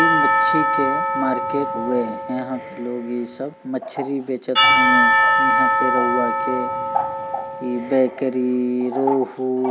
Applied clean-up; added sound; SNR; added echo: none; Church bell / Percussion; -3 dB; none.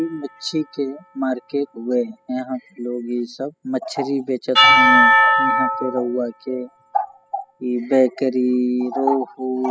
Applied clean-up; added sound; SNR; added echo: classical method spectral subtraction.